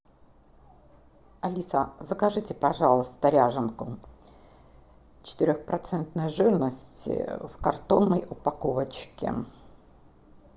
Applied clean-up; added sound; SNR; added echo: none; none; none; none.